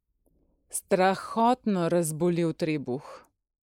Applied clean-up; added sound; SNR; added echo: neural mask model Resemble Enhance denoiser.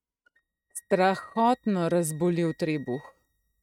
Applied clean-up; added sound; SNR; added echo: neural mask model RNNoise.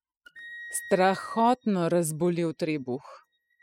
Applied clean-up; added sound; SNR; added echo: classical method spectral subtraction.